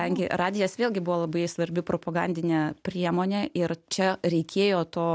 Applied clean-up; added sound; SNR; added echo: none; none; none; none.